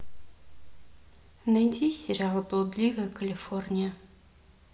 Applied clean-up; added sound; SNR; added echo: none; none; none; reverberation time 0.7 s.